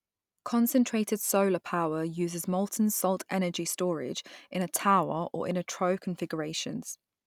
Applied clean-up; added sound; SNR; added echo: none; none; none; none.